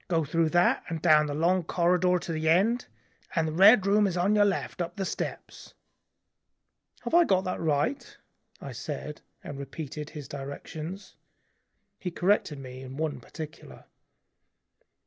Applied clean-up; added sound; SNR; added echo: none; none; none; none.